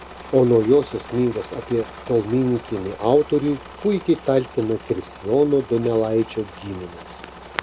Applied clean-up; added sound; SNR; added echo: none; Engine / Mechanisms; 17 dB; none.